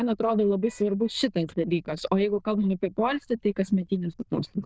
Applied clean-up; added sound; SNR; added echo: neural diffusion model UNIVERSE++.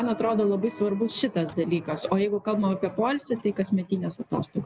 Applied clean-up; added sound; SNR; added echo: none; Electric guitar; 17 dB; none.